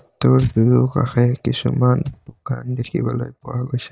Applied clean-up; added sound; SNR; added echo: neural mask model DeepFilterNet 3.